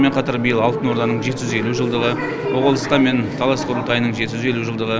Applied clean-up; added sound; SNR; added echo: none; none; none; none.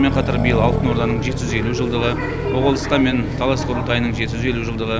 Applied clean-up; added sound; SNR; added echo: none; Accelerating, revving, vroom; 4 dB; none.